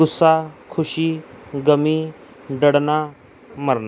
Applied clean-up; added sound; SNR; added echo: none; none; none; none.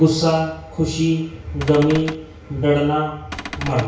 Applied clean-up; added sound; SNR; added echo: none; Cupboard open or close / Door; 10 dB; reverberation time 0.6 s.